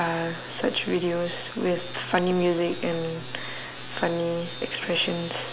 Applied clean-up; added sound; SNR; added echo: none; none; none; none.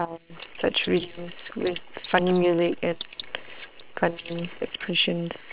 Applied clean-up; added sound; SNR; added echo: neural separator model SepFormer WHAM!.